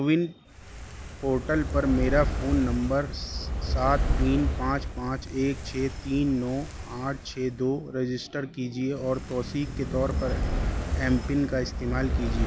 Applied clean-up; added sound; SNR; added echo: none; Fire; 3 dB; none.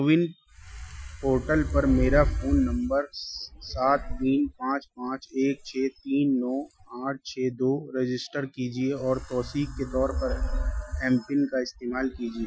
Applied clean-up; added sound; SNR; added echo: classical method Wiener filter.